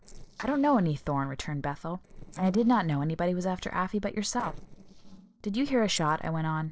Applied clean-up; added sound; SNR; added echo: neural separator model SepFormer DNS4.